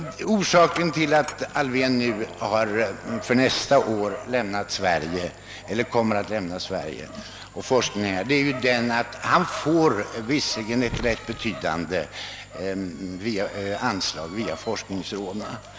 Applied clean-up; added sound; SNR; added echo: none; Dog; 16 dB; none.